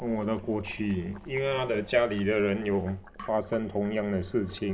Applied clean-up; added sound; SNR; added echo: none; Boiling; 19 dB; none.